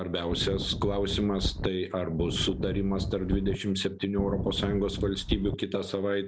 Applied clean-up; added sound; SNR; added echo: none; Wind; 3 dB; none.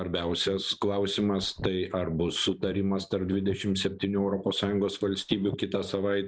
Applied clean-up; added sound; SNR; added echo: neural mask model Resemble Enhance denoiser.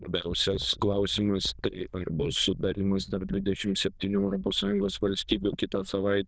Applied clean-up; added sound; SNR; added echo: neural diffusion model UNIVERSE++.